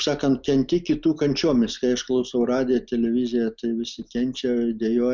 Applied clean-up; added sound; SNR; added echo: none; none; none; none.